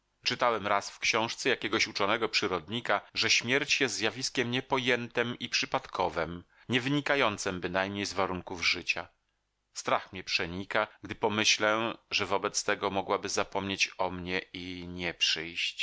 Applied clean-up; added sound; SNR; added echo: none; none; none; none.